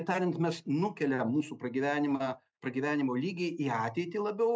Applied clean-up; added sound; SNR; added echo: neural mask model Resemble Enhance denoiser.